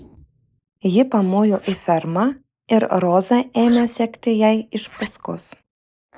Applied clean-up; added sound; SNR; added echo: neural mask model Resemble Enhance denoiser.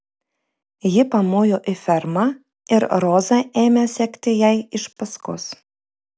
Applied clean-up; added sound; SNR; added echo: none; none; none; none.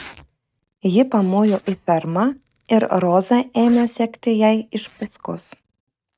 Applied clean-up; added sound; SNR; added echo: neural mask model RNNoise.